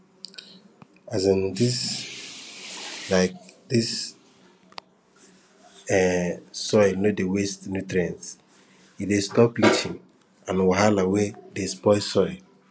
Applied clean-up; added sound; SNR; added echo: none; none; none; none.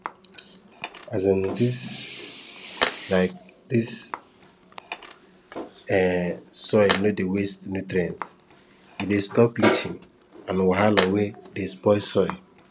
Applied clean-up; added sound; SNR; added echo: none; Tools; 11 dB; none.